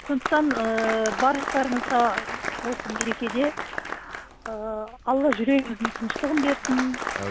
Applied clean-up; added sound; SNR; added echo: none; Applause; 6 dB; none.